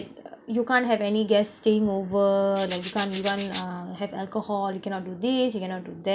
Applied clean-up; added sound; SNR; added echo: none; Rattle (instrument); -4 dB; none.